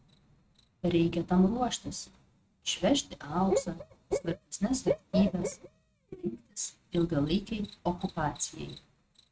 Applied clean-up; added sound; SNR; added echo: neural mask model RNNoise.